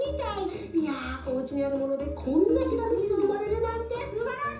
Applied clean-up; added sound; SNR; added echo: none; Plucked string instrument; 19 dB; reverberation time 0.6 s.